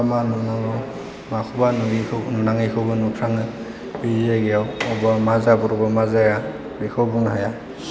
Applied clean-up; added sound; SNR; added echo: none; none; none; none.